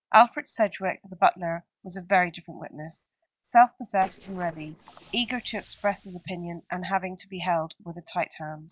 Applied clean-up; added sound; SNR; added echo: neural separator model SepFormer DNS4.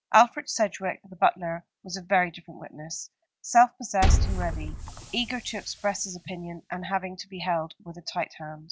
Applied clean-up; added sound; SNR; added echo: none; Liquid; 1 dB; none.